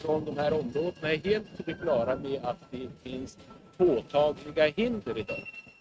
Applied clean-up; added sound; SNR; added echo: neural mask model RNNoise.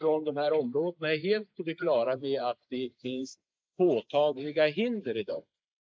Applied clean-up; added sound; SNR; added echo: neural mask model Resemble Enhance denoiser.